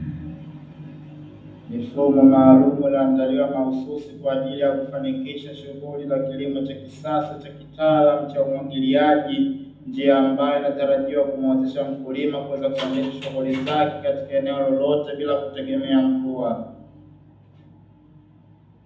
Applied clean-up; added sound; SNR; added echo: none; none; none; reverberation time 0.8 s.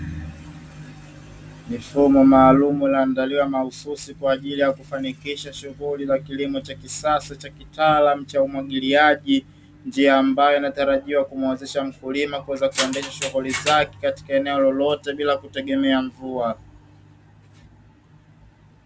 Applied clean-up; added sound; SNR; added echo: none; none; none; none.